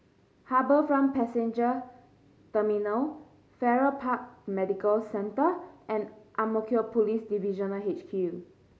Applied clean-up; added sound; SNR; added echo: none; none; none; none.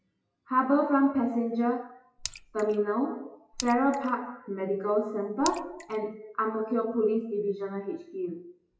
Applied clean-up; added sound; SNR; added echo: classical method WPE with log-MMSE.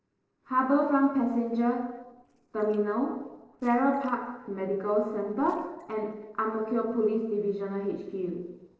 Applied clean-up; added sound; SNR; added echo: neural separator model SepFormer DNS4.